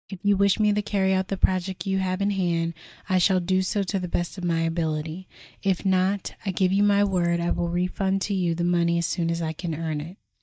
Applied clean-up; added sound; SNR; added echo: neural mask model DeepFilterNet 3.